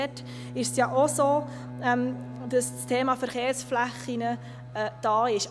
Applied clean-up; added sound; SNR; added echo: none; Bowed string instrument; 12 dB; none.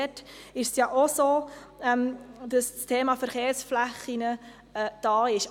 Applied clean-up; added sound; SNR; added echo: none; none; none; none.